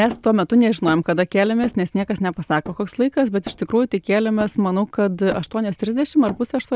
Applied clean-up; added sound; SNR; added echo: none; Hammer; 19 dB; none.